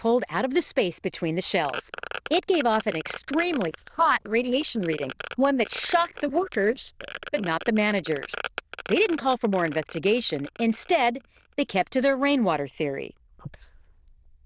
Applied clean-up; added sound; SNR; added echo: neural diffusion model UNIVERSE++.